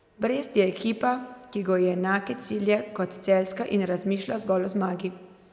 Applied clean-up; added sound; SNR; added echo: none; none; none; none.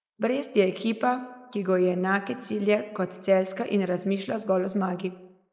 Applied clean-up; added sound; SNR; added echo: neural mask model Resemble Enhance denoiser.